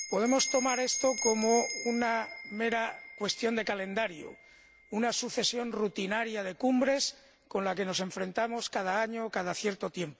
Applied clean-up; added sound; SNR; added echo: none; Bell; 11 dB; none.